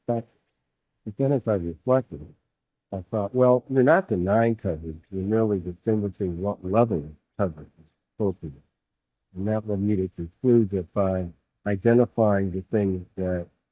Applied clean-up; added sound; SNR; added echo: neural mask model DeepFilterNet 3.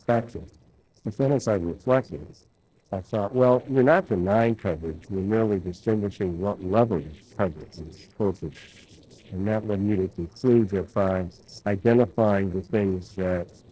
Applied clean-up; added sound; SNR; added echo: neural separator model SepFormer DNS4.